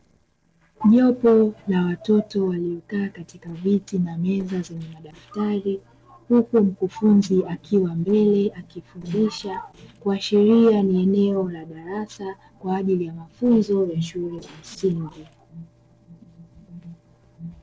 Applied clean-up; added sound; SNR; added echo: neural separator model SepFormer DNS4.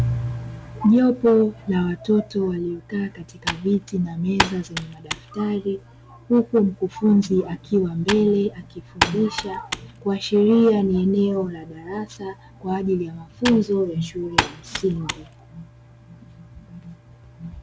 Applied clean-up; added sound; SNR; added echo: none; Computer keyboard; 8 dB; none.